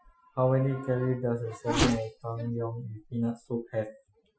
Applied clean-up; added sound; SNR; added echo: classical method Wiener filter.